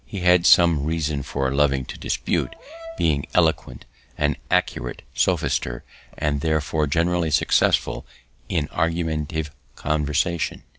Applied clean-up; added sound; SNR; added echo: none; Brass instrument; 18 dB; none.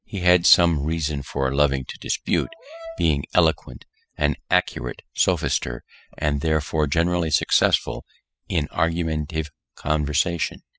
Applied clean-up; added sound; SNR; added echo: classical method spectral subtraction.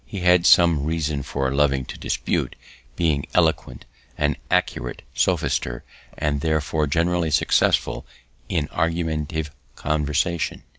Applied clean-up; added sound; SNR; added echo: none; none; none; none.